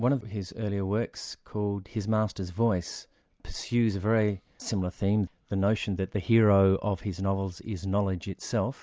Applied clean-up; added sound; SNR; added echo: none; none; none; none.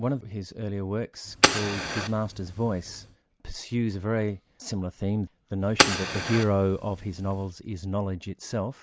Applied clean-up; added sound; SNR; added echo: none; Fire; -1 dB; none.